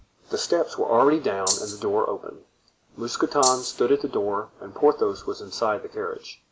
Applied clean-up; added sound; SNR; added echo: none; Rattle (instrument); 2 dB; none.